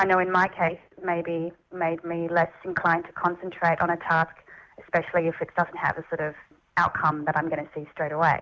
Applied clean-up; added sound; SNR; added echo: none; none; none; none.